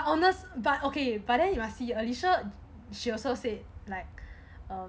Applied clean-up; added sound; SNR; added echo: none; none; none; none.